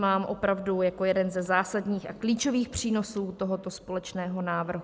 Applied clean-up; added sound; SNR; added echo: none; none; none; none.